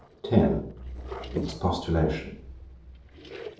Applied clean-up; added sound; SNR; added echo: neural separator model SepFormer DNS4.